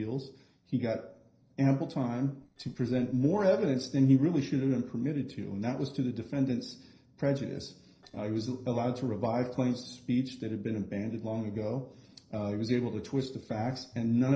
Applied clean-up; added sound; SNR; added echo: neural separator model SepFormer DNS4.